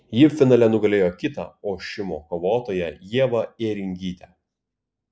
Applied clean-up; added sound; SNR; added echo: none; none; none; none.